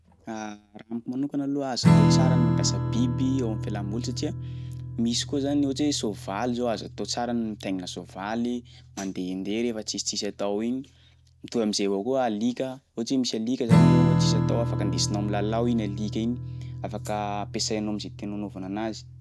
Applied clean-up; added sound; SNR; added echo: none; Strum; -1 dB; none.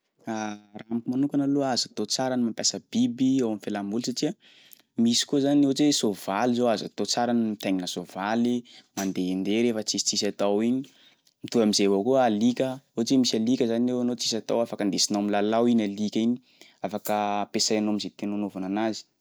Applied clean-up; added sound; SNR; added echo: none; none; none; none.